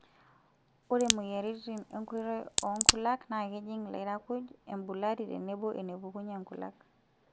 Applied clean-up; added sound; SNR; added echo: none; Crack; -4 dB; none.